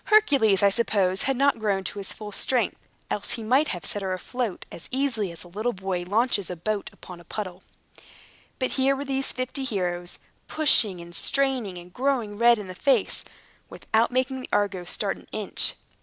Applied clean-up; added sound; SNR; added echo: none; none; none; none.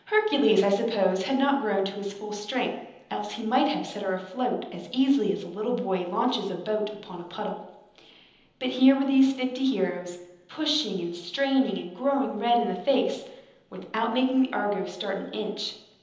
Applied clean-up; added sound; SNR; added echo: none; none; none; reverberation time 0.9 s.